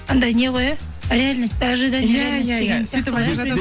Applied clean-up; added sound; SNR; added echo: none; Cricket; 14 dB; none.